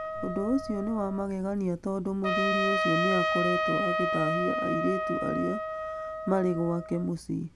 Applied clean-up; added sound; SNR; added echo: none; Trumpet; 1 dB; none.